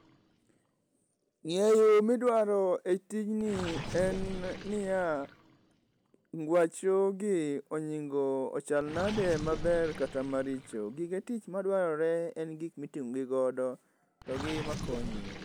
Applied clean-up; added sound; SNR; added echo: none; Gurgling; 13 dB; none.